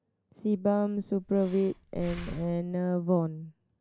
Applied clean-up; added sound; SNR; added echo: none; Breathing; 15 dB; none.